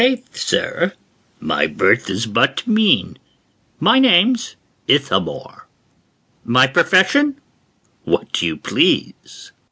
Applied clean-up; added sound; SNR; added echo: none; none; none; none.